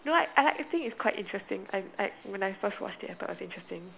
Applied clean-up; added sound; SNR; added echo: none; none; none; none.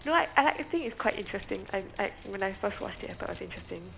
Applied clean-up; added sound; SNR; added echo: none; Vehicle; 18 dB; none.